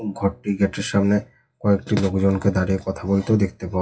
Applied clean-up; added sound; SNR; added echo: classical method WPE with log-MMSE.